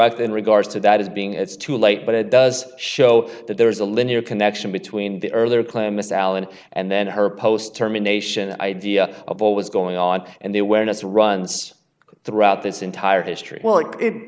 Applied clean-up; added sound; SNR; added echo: none; none; none; none.